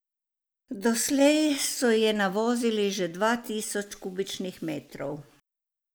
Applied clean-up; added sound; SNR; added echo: none; none; none; none.